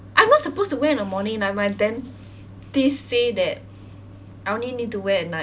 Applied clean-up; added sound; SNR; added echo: none; none; none; none.